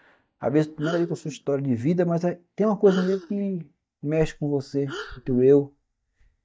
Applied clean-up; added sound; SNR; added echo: neural mask model DeepFilterNet 3.